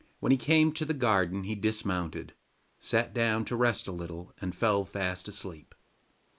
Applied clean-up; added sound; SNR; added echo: neural mask model Resemble Enhance denoiser.